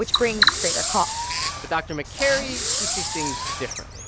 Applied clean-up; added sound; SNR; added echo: none; Fireworks + Bird vocalization, bird call, bird song; -2 dB; none.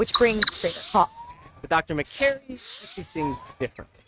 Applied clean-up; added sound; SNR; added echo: neural mask model RNNoise.